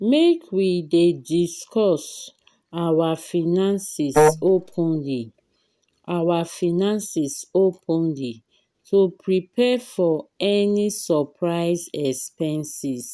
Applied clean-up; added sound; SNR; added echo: none; Wind instrument, woodwind instrument; -2 dB; none.